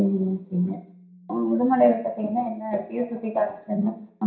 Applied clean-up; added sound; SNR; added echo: none; none; none; reverberation time 0.5 s.